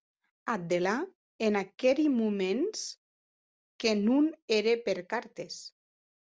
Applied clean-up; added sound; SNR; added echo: none; none; none; none.